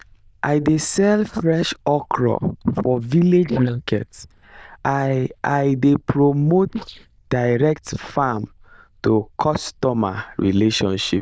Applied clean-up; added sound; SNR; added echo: neural diffusion model UNIVERSE++.